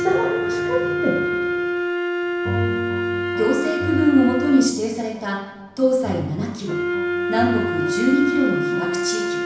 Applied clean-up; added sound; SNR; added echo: none; Wind instrument, woodwind instrument; 2 dB; reverberation time 0.9 s.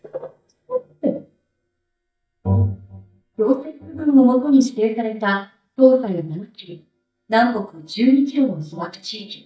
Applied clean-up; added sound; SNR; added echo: neural mask model DeepFilterNet 3.